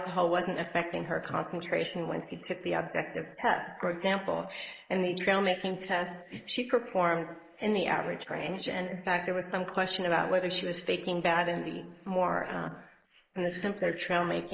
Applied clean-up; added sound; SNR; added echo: neural mask model Resemble Enhance denoiser.